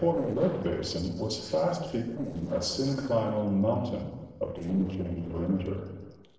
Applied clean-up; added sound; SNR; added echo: neural separator model SepFormer DNS4.